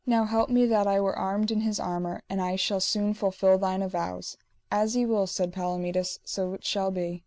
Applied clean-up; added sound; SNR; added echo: none; none; none; none.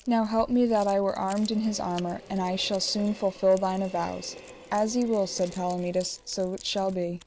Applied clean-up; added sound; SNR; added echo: none; Train + Keys jangling; 19 dB; none.